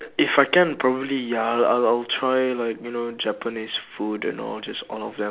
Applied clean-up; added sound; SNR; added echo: none; none; none; none.